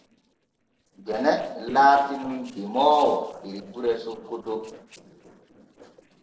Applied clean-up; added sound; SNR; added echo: neural separator model SepFormer DNS4.